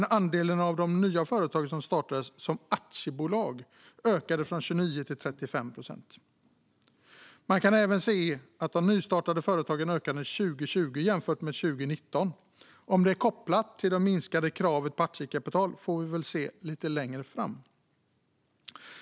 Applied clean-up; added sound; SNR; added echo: none; none; none; none.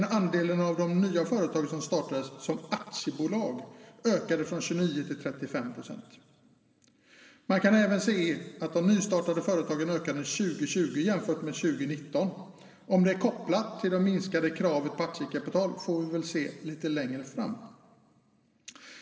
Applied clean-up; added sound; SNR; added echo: none; none; none; reverberation time 1.8 s.